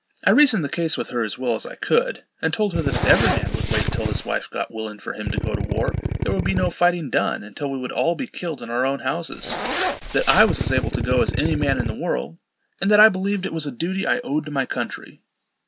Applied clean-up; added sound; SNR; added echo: none; Zipper (clothing) + Drill; 1 dB; none.